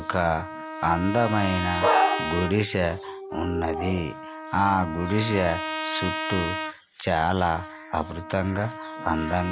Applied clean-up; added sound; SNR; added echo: none; Trumpet; 8 dB; none.